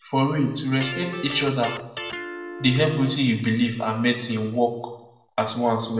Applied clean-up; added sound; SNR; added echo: none; Electric guitar; 10 dB; reverberation time 0.8 s.